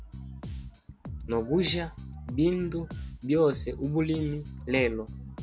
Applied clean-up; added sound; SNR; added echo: none; Bass guitar; 10 dB; none.